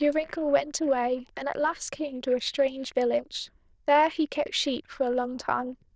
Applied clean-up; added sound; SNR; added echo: neural diffusion model UNIVERSE++.